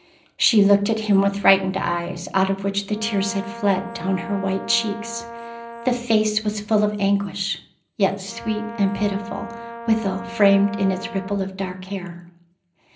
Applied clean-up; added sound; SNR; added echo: none; Brass instrument; 13 dB; reverberation time 0.5 s.